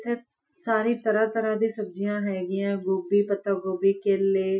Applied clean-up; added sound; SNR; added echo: classical method Wiener filter.